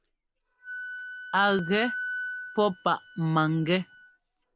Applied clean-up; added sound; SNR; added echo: none; Wind instrument, woodwind instrument; 11 dB; none.